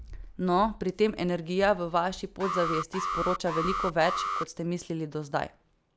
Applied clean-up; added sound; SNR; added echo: none; Alarm; 4 dB; none.